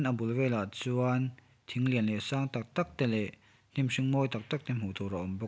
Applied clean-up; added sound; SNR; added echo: none; none; none; none.